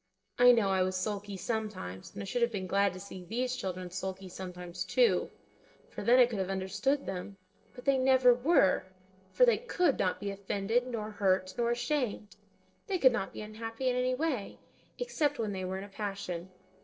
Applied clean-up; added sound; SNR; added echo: neural separator model SepFormer DNS4.